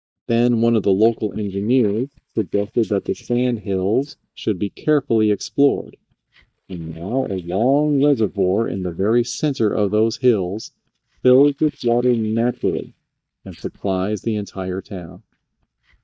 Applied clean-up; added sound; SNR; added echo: neural mask model DeepFilterNet 3.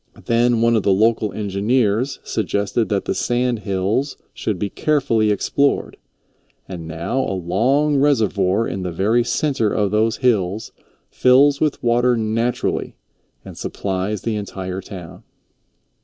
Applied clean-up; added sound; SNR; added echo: none; none; none; none.